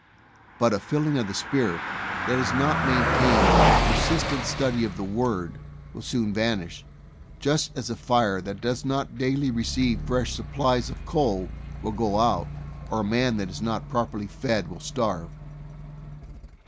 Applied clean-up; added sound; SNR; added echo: none; Car passing by; 2 dB; none.